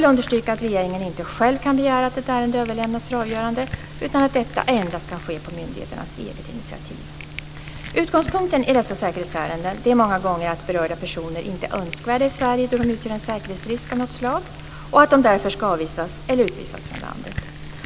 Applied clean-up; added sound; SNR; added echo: none; Crushing; 18 dB; none.